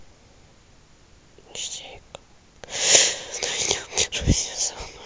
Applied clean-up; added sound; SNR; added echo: none; none; none; none.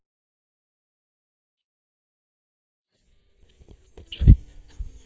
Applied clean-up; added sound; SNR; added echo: neural mask model DeepFilterNet 3.